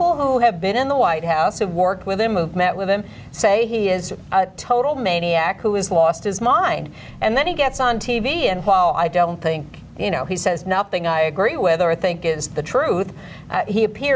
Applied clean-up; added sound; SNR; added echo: none; Wind; 18 dB; none.